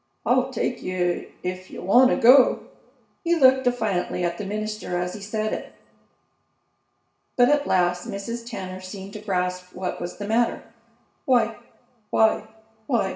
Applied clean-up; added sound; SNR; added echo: none; none; none; reverberation time 0.6 s.